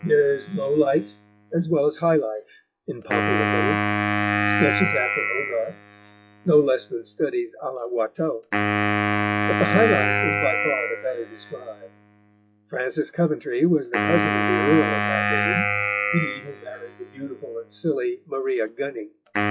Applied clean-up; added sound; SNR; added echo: classical method log-MMSE.